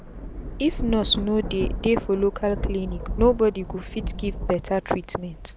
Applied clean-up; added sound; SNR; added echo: none; Thunder / Rain; 6 dB; none.